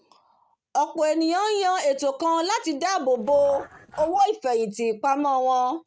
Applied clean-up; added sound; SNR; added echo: neural mask model RNNoise.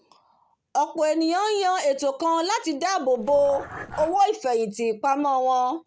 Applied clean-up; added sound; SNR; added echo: none; Dog; 15 dB; none.